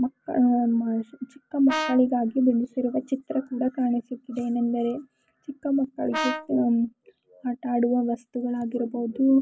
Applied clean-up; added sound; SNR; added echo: none; Brass instrument; 7 dB; none.